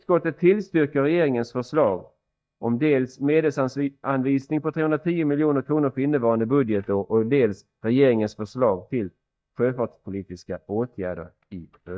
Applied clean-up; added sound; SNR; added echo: neural mask model DeepFilterNet 3.